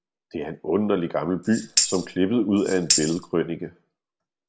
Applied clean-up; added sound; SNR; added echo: none; Tambourine; 2 dB; none.